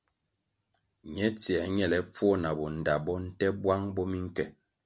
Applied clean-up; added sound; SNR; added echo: none; none; none; none.